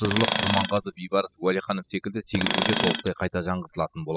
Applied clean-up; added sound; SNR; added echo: classical method spectral subtraction.